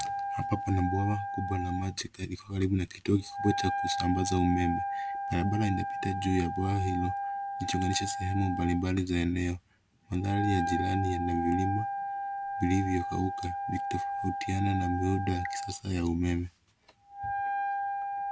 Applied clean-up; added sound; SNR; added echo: none; Wind instrument, woodwind instrument; 4 dB; none.